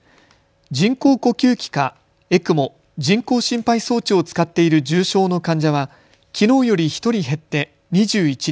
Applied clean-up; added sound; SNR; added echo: none; none; none; none.